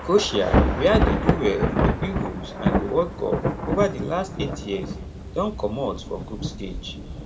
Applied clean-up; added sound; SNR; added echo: none; Thunder / Rain; -1 dB; reverberation time 1.6 s.